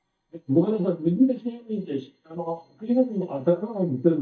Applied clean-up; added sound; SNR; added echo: neural mask model DeepFilterNet 3.